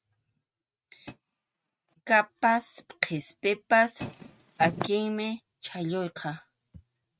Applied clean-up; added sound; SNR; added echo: neural mask model RNNoise.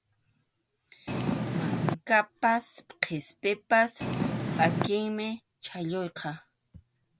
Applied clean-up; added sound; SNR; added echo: none; Purr; -2 dB; none.